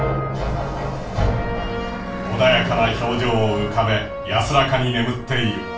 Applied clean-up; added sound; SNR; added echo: none; Car passing by / Engine / Truck; 13 dB; reverberation time 0.3 s.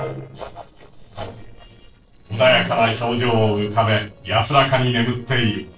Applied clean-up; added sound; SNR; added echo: neural separator model SepFormer DNS4.